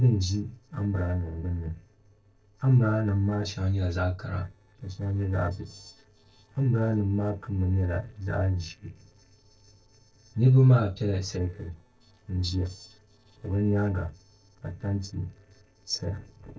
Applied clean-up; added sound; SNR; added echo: neural separator model SepFormer DNS4.